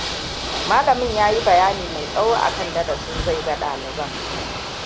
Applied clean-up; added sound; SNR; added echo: none; Ocean / Boat, Water vehicle; 6 dB; none.